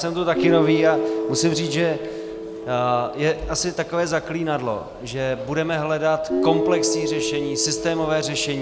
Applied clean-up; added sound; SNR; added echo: none; Guitar; 4 dB; none.